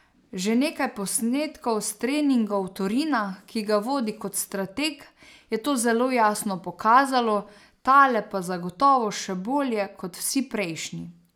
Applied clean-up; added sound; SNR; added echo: none; none; none; none.